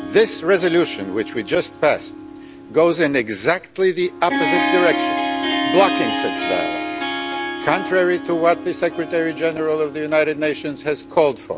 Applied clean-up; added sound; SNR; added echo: none; Harp; 6 dB; none.